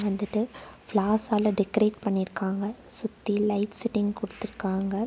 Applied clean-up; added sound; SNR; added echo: none; none; none; none.